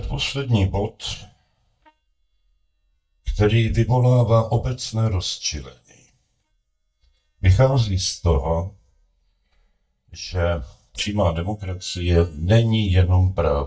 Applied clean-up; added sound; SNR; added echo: neural mask model DeepFilterNet 3.